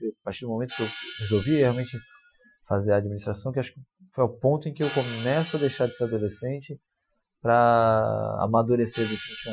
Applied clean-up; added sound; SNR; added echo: classical method Wiener filter.